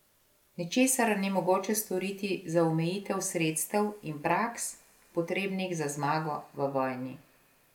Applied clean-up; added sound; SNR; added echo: none; none; none; none.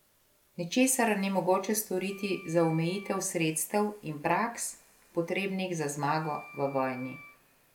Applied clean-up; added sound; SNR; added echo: none; Wind instrument, woodwind instrument; 19 dB; none.